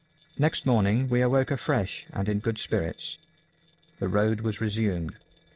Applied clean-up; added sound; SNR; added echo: neural separator model SepFormer DNS4.